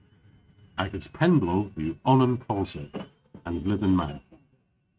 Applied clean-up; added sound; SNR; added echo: neural mask model RNNoise.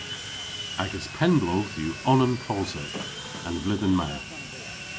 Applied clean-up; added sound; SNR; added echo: none; Sawing; 9 dB; none.